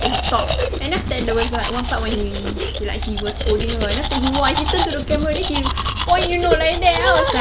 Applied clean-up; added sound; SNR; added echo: none; Domestic sounds, home sounds; 4 dB; none.